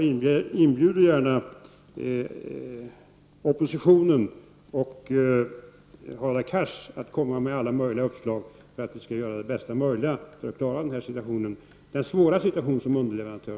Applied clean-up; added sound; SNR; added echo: none; none; none; none.